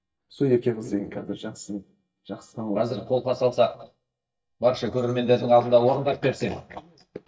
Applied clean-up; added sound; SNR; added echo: neural mask model DeepFilterNet 3.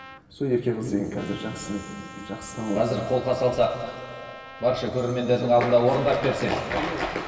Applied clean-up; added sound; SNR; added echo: none; Trumpet; 19 dB; reverberation time 2.5 s.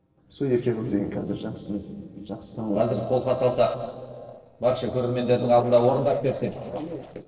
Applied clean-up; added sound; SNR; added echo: neural separator model SepFormer DNS4.